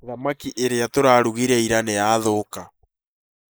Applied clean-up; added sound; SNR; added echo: neural mask model Resemble Enhance denoiser.